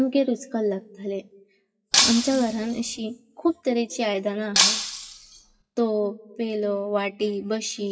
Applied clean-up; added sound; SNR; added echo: classical method WPE with log-MMSE.